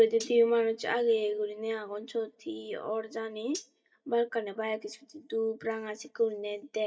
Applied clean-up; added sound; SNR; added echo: neural mask model DeepFilterNet 3.